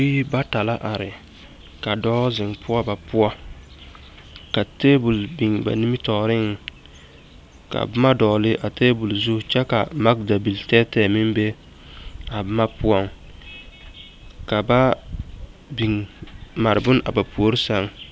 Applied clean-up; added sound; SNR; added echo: none; none; none; none.